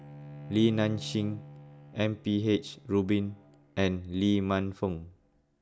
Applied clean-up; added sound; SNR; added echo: none; Bowed string instrument; 18 dB; none.